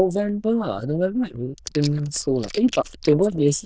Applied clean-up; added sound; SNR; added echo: neural diffusion model UNIVERSE++.